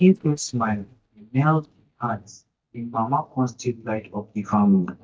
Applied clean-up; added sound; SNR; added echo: neural mask model DeepFilterNet 3.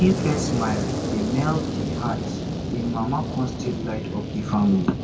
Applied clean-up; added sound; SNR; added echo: none; Fire; 2 dB; reverberation time 1.6 s.